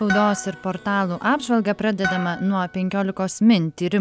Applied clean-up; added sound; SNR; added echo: none; Harp; 12 dB; none.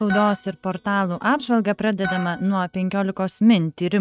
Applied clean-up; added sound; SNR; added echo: neural mask model RNNoise.